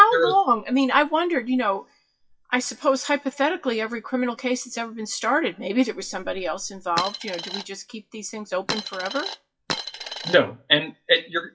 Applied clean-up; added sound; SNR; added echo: classical method WPE with log-MMSE.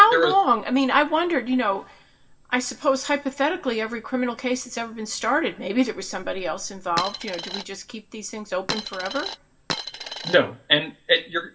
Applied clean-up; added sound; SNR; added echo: none; Coin (dropping); 8 dB; reverberation time 0.2 s.